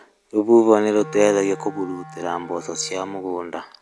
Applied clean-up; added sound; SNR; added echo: none; Wind instrument, woodwind instrument; 19 dB; none.